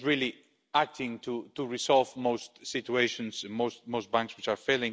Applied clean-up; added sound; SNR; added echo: none; none; none; none.